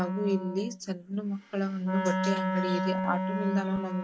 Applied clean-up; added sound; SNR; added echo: none; Wind instrument, woodwind instrument; 0 dB; none.